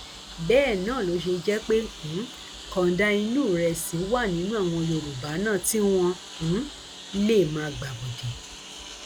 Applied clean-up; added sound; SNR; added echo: none; Engine; 16 dB; none.